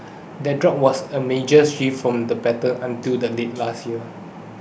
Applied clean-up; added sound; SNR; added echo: none; none; none; none.